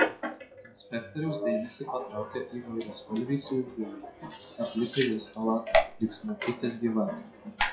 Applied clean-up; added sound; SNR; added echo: classical method WPE with log-MMSE.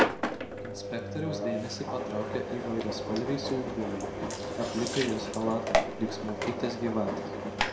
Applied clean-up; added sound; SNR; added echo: none; Engine; -2 dB; reverberation time 0.6 s.